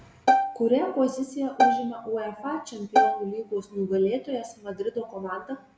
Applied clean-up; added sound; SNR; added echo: none; Bowed string instrument; -4 dB; none.